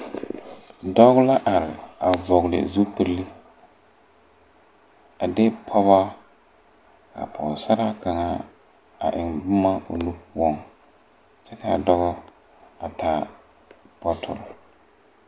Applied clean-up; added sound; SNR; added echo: none; none; none; none.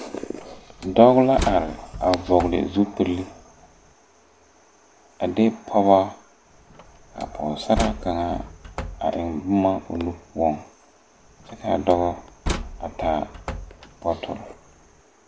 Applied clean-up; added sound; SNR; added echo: none; Slam; 11 dB; none.